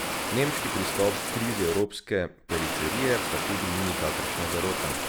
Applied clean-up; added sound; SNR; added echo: none; Water; 1 dB; none.